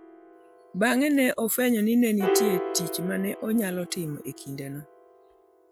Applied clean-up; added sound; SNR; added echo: none; Piano; 7 dB; none.